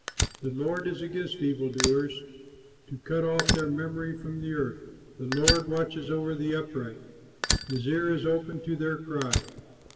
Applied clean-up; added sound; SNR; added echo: none; Fire; 4 dB; reverberation time 1.8 s.